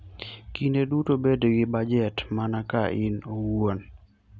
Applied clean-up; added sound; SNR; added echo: none; none; none; none.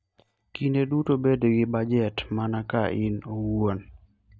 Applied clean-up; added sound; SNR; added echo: neural mask model DeepFilterNet 3.